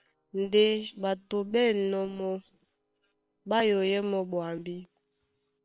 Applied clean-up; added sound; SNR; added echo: neural separator model SepFormer WHAM!.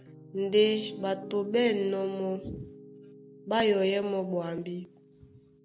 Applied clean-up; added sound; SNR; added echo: none; Piano; 17 dB; none.